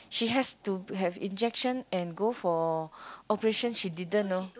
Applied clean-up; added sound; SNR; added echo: none; none; none; none.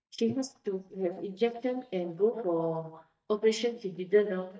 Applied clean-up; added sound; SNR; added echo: neural mask model DeepFilterNet 3.